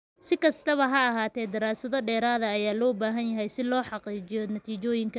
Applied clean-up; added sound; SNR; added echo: none; none; none; none.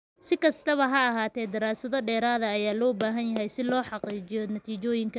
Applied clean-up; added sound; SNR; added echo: none; Run; 13 dB; none.